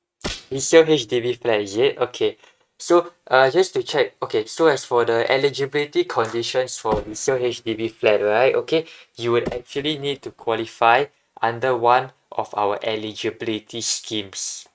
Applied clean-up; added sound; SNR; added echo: neural mask model RNNoise.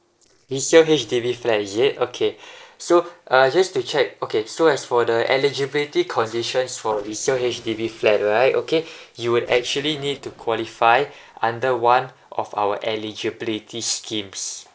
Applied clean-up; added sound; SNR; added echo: neural separator model SepFormer DNS4.